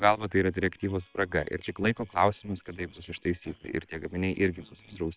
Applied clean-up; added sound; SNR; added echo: neural separator model SepFormer WHAM!.